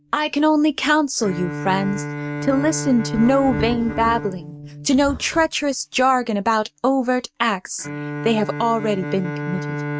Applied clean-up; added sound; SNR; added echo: neural mask model RNNoise.